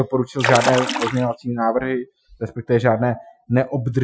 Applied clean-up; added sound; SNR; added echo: classical method Wiener filter.